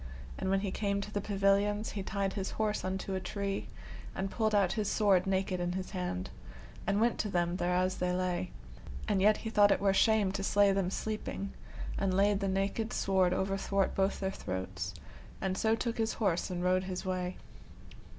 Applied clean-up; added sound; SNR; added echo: none; none; none; none.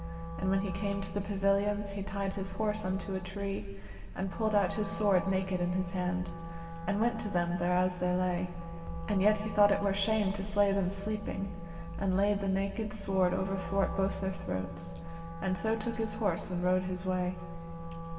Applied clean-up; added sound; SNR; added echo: none; Wind instrument, woodwind instrument; 12 dB; reverberation time 2.5 s.